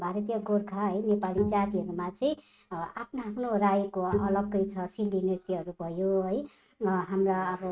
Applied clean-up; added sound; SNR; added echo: neural mask model RNNoise.